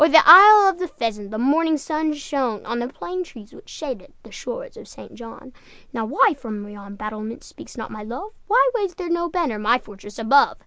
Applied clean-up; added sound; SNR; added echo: none; none; none; none.